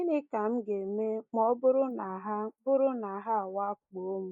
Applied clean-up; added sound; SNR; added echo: neural mask model Resemble Enhance denoiser.